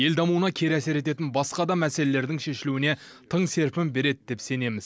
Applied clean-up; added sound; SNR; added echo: none; none; none; none.